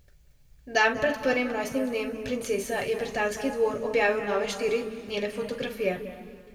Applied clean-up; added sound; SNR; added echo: none; none; none; reverberation time 2.2 s.